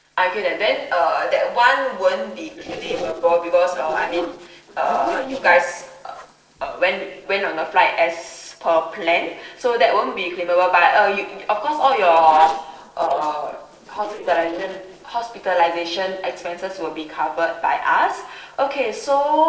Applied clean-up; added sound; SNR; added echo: neural separator model SepFormer DNS4.